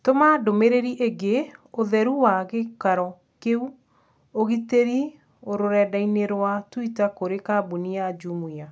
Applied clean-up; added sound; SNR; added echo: none; none; none; none.